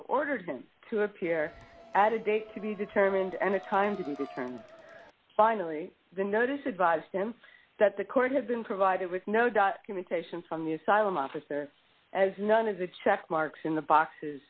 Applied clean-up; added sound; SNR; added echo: none; Crowd; 18 dB; none.